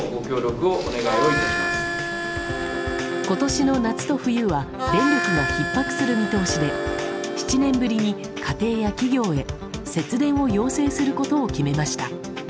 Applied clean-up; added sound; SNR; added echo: none; Harmonica; 4 dB; none.